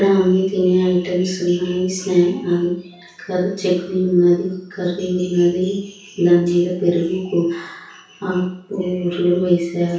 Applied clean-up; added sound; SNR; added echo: none; none; none; reverberation time 0.6 s.